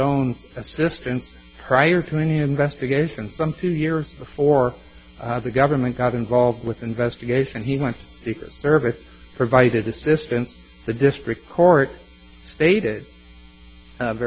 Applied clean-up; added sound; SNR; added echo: none; none; none; none.